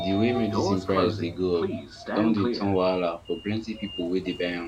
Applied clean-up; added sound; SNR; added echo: none; Sliding door; 5 dB; none.